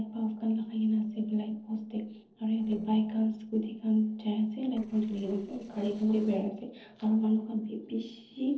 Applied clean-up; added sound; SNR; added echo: neural separator model SepFormer DNS4.